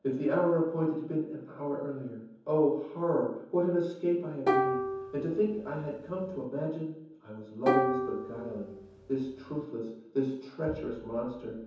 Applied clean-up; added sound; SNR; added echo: none; Plucked string instrument; 1 dB; reverberation time 0.9 s.